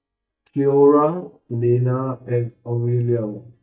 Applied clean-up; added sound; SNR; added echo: neural mask model DeepFilterNet 3.